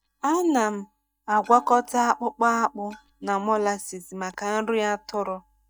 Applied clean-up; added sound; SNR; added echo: neural mask model DeepFilterNet 3.